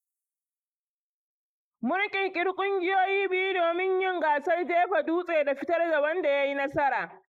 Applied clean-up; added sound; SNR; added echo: neural mask model Resemble Enhance denoiser.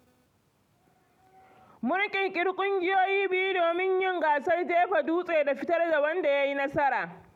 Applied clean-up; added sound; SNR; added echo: none; none; none; none.